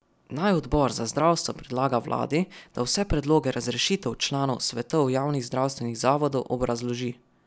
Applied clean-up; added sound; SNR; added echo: none; none; none; none.